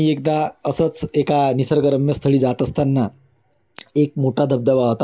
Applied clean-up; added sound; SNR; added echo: none; none; none; none.